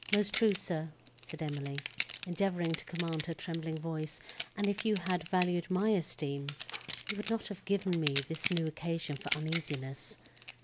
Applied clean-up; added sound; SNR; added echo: none; Chink, clink; -4 dB; none.